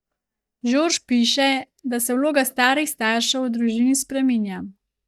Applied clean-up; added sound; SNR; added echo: neural mask model DeepFilterNet 3.